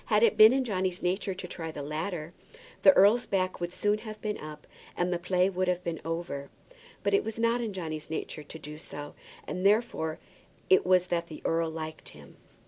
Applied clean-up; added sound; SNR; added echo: none; none; none; none.